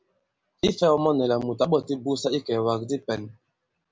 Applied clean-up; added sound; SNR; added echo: none; none; none; none.